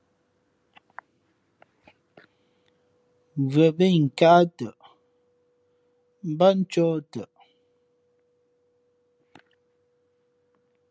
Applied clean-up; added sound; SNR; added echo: none; none; none; none.